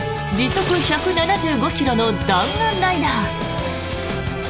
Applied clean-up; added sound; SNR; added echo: none; none; none; none.